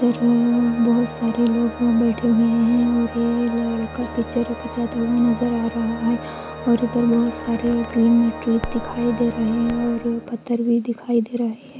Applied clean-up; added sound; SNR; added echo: none; Organ + Crackle; 12 dB; none.